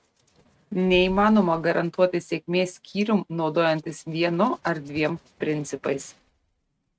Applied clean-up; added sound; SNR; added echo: neural mask model RNNoise.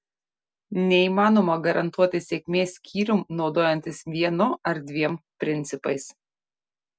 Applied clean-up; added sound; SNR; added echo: none; none; none; none.